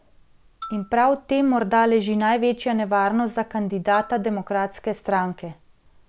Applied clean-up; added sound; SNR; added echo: none; Marimba, xylophone; 20 dB; none.